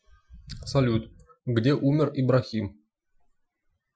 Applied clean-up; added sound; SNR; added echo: classical method Wiener filter.